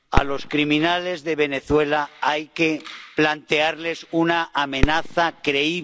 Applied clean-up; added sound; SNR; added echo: none; Fireworks; 7 dB; none.